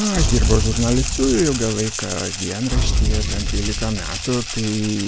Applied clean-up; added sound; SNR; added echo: none; Boom + Rattle (instrument); 0 dB; none.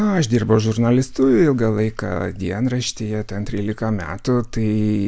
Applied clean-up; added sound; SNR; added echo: none; none; none; none.